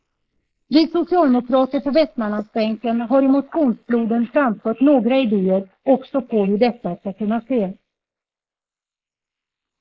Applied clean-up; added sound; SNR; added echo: neural mask model Resemble Enhance denoiser.